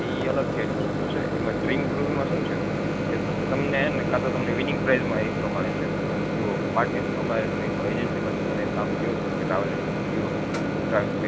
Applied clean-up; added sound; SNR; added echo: none; Microwave oven; -4 dB; none.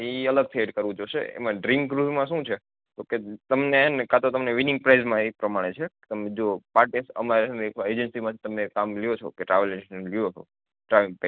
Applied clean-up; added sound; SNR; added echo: none; none; none; none.